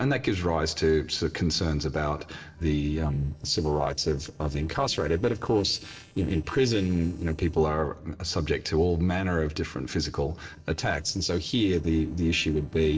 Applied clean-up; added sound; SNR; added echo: neural separator model SepFormer DNS4.